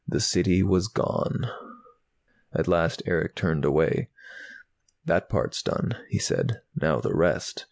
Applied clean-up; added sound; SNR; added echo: none; none; none; none.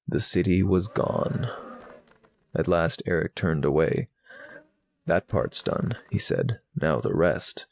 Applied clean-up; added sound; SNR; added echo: neural mask model RNNoise.